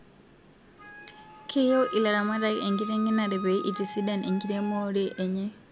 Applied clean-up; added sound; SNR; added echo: none; Wind instrument, woodwind instrument; 12 dB; none.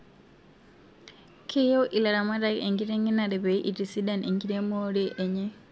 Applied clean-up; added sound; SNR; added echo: none; none; none; none.